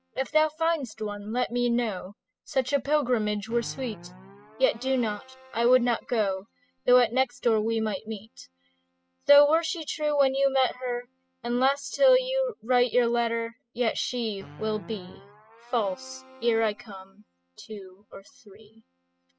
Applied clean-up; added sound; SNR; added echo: classical method spectral subtraction.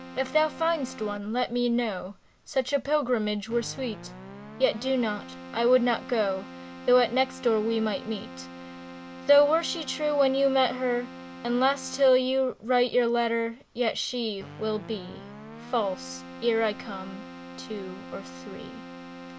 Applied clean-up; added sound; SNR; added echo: none; Keyboard (musical); 15 dB; none.